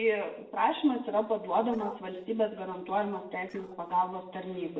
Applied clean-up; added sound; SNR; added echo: neural separator model SepFormer DNS4.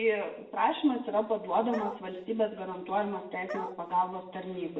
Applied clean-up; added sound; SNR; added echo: none; Bark; 9 dB; reverberation time 0.7 s.